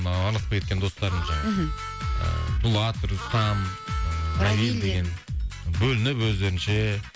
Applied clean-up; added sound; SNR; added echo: none; Harmonica; 11 dB; none.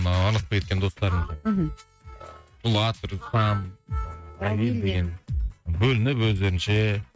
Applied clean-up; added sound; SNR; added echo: neural mask model RNNoise.